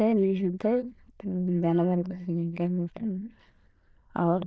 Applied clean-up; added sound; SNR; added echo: neural diffusion model UNIVERSE++.